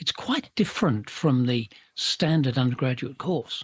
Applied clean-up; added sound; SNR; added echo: neural mask model Resemble Enhance denoiser.